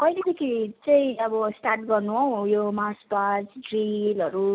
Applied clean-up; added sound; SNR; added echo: none; none; none; none.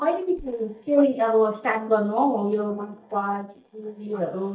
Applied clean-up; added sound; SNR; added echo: neural mask model DeepFilterNet 3.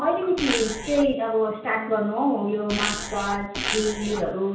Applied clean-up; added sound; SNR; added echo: none; Zipper (clothing); 5 dB; reverberation time 0.5 s.